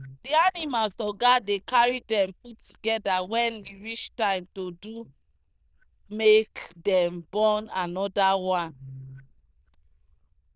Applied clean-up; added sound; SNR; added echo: neural diffusion model UNIVERSE++.